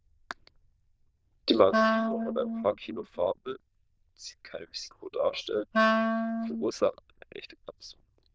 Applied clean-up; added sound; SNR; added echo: neural diffusion model UNIVERSE++.